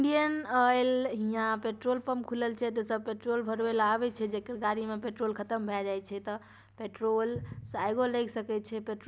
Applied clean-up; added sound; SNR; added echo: none; none; none; none.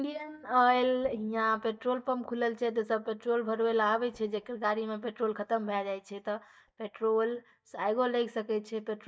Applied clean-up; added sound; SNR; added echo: neural mask model DeepFilterNet 3.